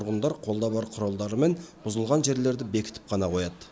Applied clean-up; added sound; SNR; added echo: none; none; none; none.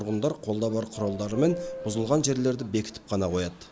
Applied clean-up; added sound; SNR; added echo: none; Subway, metro, underground / Doorbell; 10 dB; none.